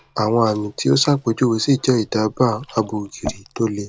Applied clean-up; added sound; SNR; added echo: none; Liquid; 19 dB; none.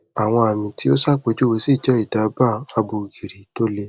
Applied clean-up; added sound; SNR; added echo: none; none; none; none.